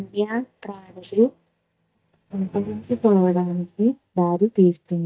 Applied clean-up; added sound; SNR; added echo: neural mask model DeepFilterNet 3.